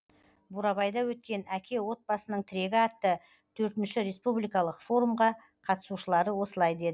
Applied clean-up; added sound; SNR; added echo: none; none; none; none.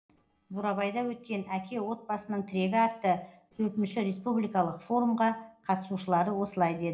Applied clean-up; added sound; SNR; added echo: neural separator model SepFormer DNS4.